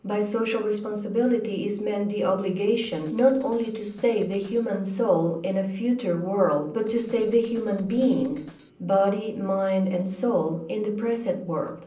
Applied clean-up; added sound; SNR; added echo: neural separator model SepFormer DNS4.